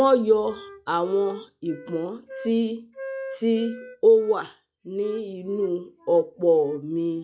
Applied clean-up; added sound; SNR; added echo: classical method log-MMSE.